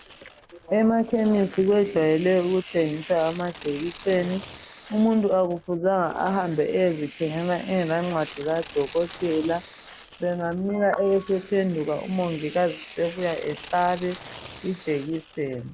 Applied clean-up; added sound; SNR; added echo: none; Tearing; 19 dB; none.